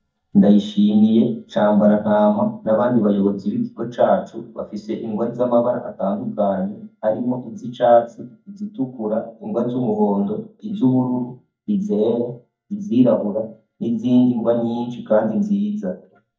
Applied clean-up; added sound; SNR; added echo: neural mask model DeepFilterNet 3.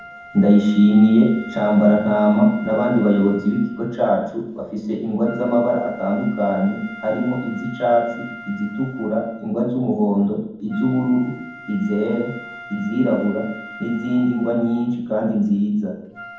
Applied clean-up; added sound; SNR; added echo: none; Wind instrument, woodwind instrument; 19 dB; reverberation time 1.2 s.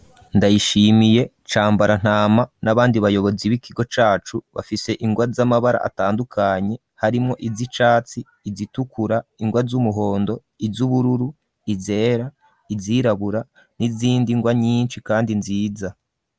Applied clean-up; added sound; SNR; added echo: none; none; none; none.